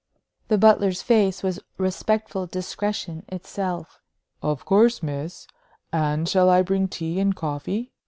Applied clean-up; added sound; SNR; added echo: none; none; none; none.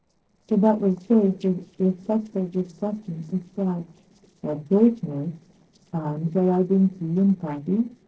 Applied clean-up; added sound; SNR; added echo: neural separator model SepFormer DNS4.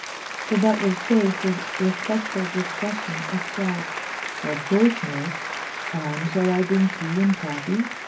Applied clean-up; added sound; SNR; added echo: none; Applause; 7 dB; reverberation time 0.4 s.